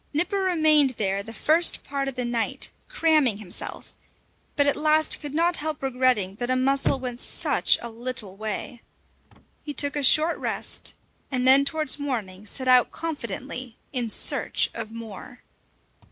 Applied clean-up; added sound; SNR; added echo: none; Chirp, tweet / Slam / Car; 18 dB; none.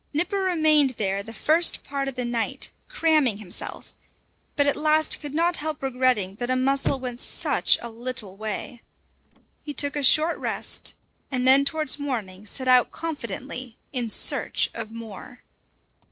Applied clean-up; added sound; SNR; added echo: neural separator model SepFormer DNS4.